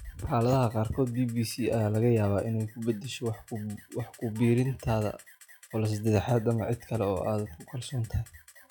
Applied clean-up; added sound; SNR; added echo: classical method log-MMSE.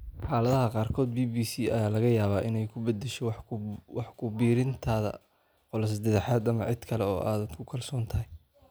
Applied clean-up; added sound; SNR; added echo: none; none; none; none.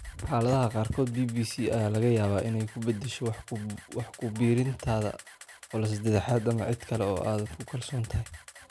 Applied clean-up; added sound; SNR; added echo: none; Camera; 20 dB; none.